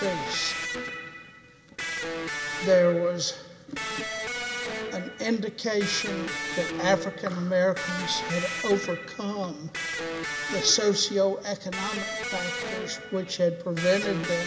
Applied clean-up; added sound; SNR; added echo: none; Electric guitar; 5 dB; none.